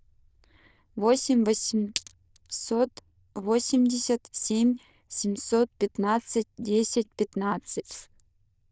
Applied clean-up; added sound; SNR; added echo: neural diffusion model UNIVERSE++.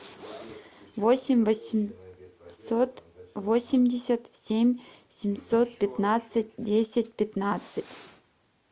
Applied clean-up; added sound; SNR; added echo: none; none; none; none.